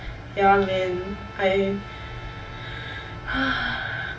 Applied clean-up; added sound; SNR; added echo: none; Trumpet; 19 dB; reverberation time 0.1 s.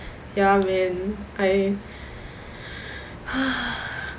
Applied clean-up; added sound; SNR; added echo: none; none; none; none.